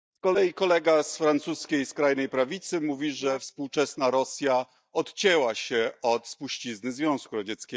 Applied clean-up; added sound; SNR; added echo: neural mask model DeepFilterNet 3.